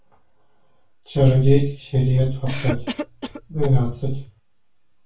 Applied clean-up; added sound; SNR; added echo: none; Cough; 13 dB; reverberation time 0.3 s.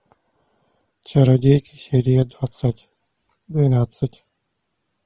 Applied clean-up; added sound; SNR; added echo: none; none; none; none.